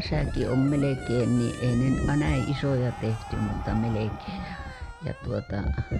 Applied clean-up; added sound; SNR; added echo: none; Squeak + Breathing; 15 dB; none.